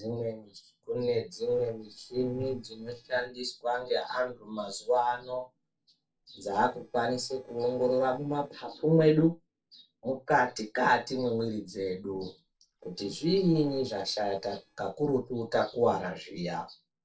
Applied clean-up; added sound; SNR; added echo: neural separator model SepFormer DNS4.